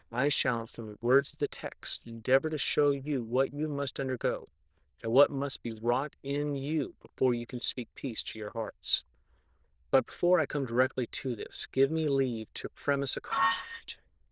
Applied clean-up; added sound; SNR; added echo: neural diffusion model UNIVERSE++.